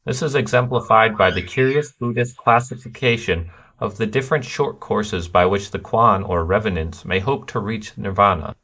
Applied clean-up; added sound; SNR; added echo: neural mask model Resemble Enhance denoiser.